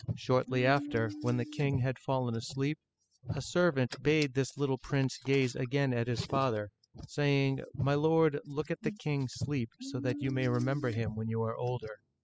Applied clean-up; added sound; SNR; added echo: classical method spectral subtraction.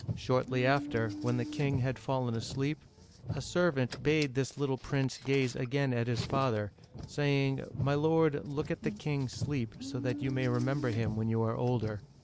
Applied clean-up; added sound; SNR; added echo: none; Car; 10 dB; none.